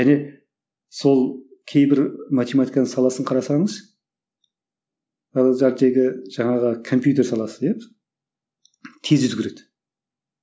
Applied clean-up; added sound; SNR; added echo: none; none; none; none.